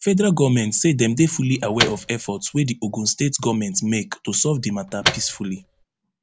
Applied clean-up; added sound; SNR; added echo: none; Microwave oven; 7 dB; none.